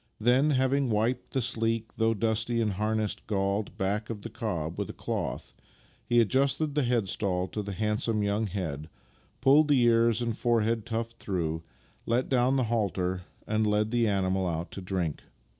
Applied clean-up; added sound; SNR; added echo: none; none; none; none.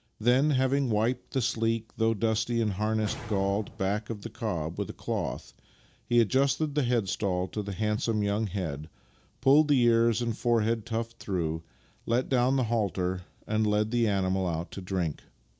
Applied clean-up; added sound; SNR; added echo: none; Whoosh, swoosh, swish; 16 dB; none.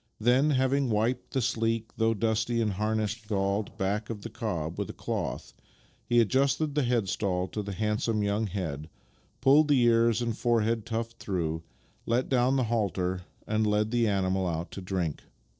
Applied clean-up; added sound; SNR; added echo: neural separator model SepFormer DNS4.